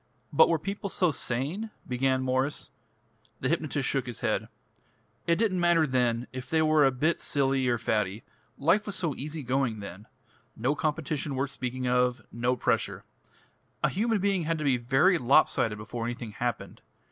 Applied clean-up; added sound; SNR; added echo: none; none; none; none.